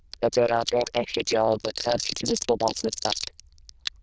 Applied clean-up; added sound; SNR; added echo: neural diffusion model UNIVERSE++.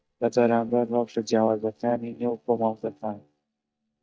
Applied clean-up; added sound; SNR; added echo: neural mask model DeepFilterNet 3.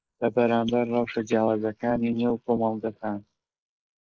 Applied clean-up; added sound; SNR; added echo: neural mask model Resemble Enhance denoiser.